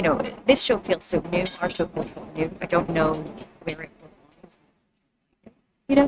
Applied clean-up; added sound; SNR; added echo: neural mask model RNNoise.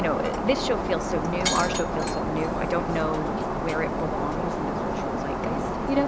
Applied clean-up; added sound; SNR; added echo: none; Shatter; -2 dB; none.